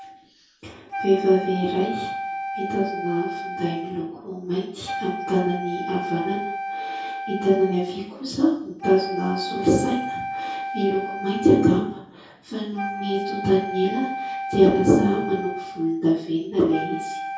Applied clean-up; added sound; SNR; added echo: none; Wind instrument, woodwind instrument; 8 dB; reverberation time 0.6 s.